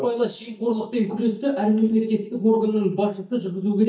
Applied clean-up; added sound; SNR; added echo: neural mask model DeepFilterNet 3.